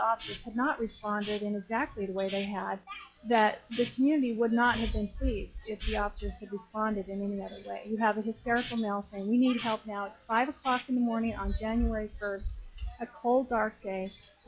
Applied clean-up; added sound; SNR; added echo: classical method log-MMSE.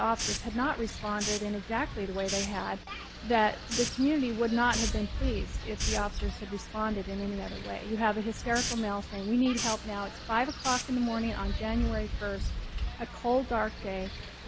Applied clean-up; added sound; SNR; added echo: none; Wind + Hiss; 5 dB; none.